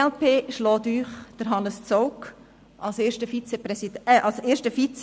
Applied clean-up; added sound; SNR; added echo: none; none; none; none.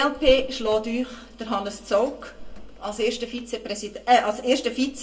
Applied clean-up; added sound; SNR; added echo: none; Drawer open or close; 14 dB; reverberation time 0.2 s.